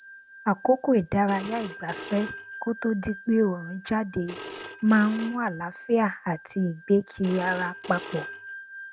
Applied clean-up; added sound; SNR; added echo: none; Telephone; 10 dB; none.